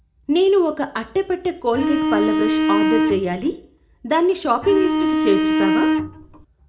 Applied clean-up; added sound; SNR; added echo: none; Bowed string instrument; -2 dB; reverberation time 0.3 s.